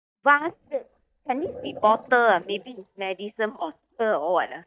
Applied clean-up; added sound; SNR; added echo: neural mask model DeepFilterNet 3.